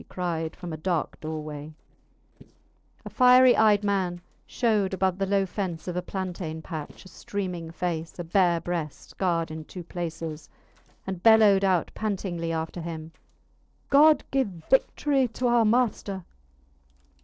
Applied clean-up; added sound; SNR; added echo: neural separator model SepFormer DNS4.